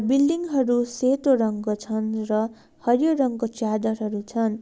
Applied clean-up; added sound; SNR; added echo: none; none; none; none.